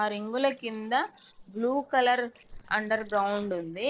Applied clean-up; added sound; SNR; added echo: neural separator model SepFormer DNS4.